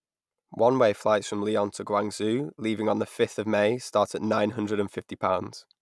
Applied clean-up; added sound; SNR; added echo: none; none; none; none.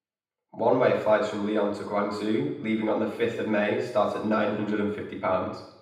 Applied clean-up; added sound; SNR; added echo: none; none; none; reverberation time 0.8 s.